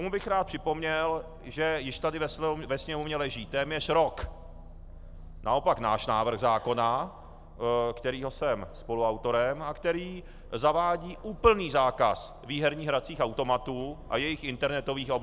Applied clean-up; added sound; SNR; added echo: none; Aircraft; 17 dB; none.